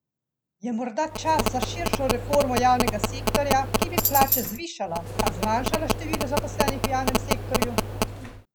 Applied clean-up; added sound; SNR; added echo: none; Tambourine + Telephone; -1 dB; none.